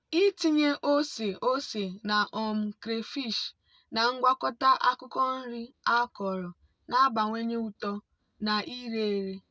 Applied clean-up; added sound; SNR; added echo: none; none; none; none.